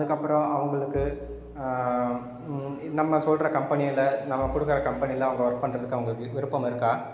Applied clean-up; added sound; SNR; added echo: none; Bowed string instrument; 17 dB; none.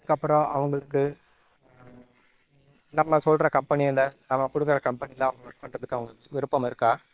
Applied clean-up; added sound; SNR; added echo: neural separator model SepFormer WHAM!.